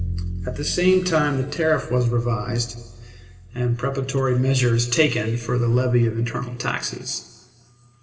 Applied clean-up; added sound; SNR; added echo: none; Bowed string instrument; 14 dB; reverberation time 1.4 s.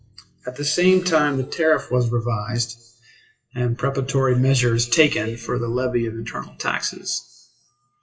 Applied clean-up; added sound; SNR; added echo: classical method WPE with log-MMSE.